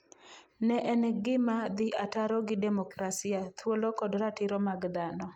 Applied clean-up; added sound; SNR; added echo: neural mask model Resemble Enhance denoiser.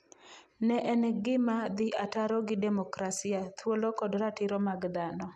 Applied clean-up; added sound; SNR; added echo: none; none; none; none.